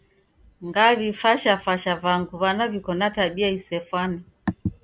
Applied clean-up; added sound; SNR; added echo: none; none; none; none.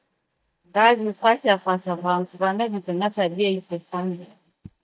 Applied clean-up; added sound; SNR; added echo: neural mask model DeepFilterNet 3.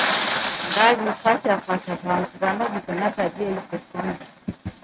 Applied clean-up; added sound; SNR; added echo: neural mask model RNNoise.